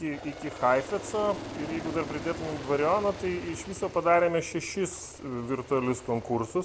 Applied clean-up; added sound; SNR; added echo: none; Aircraft; 12 dB; none.